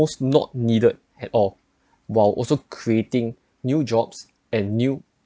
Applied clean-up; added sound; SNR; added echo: none; none; none; none.